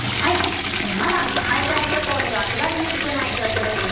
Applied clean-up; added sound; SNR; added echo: none; Liquid; 0 dB; reverberation time 0.9 s.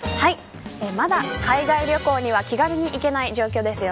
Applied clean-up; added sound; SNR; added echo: none; none; none; none.